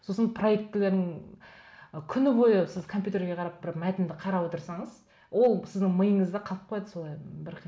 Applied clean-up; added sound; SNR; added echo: none; none; none; none.